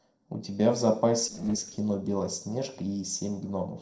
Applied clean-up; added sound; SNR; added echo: neural separator model SepFormer DNS4.